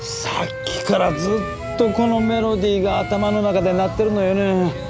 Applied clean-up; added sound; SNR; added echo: none; Wind instrument, woodwind instrument; 12 dB; none.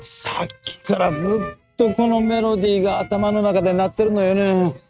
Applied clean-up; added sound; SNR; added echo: neural mask model RNNoise.